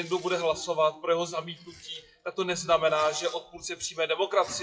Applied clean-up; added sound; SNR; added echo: classical method WPE with log-MMSE.